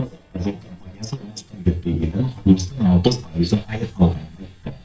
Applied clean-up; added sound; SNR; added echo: neural mask model DeepFilterNet 3.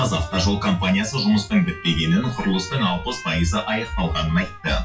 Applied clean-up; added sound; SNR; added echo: classical method WPE with log-MMSE.